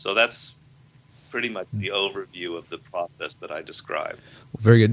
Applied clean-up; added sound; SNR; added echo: none; none; none; none.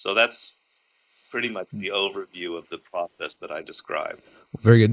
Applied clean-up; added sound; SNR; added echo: neural mask model Resemble Enhance denoiser.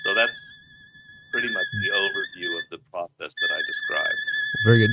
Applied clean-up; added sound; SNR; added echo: neural mask model RNNoise.